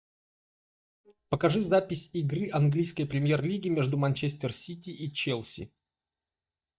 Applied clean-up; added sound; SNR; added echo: neural mask model DeepFilterNet 3.